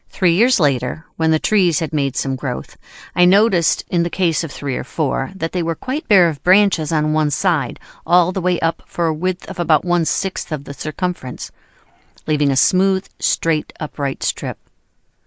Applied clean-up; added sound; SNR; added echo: neural mask model Resemble Enhance denoiser.